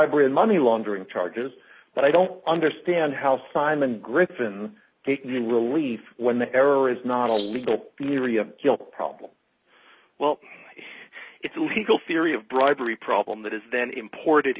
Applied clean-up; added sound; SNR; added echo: none; Rattle (instrument); 16 dB; none.